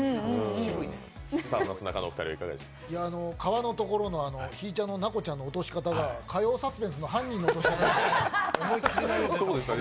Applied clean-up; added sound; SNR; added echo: none; none; none; none.